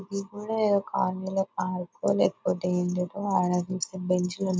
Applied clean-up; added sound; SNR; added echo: none; none; none; none.